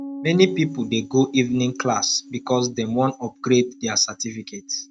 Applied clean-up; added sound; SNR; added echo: neural mask model RNNoise.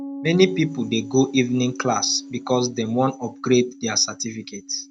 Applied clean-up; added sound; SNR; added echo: none; Piano; 15 dB; none.